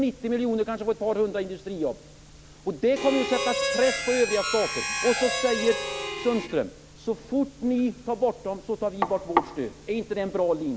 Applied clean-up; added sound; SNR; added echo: none; Harmonica; 3 dB; none.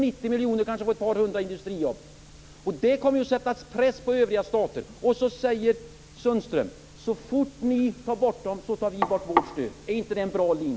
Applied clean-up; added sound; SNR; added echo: none; none; none; none.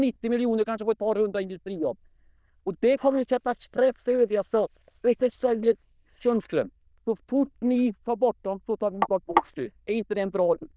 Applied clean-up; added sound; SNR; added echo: neural diffusion model UNIVERSE++.